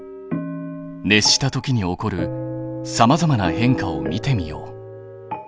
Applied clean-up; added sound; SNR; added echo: none; none; none; none.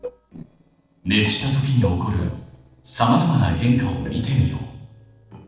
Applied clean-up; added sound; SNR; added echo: neural separator model SepFormer DNS4.